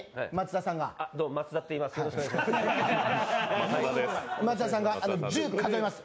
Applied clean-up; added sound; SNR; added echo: none; none; none; none.